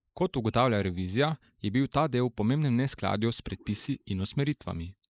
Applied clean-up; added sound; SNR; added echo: neural mask model Resemble Enhance denoiser.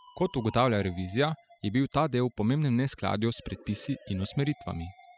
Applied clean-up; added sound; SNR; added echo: classical method spectral subtraction.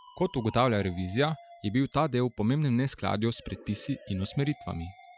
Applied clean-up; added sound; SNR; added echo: classical method Wiener filter.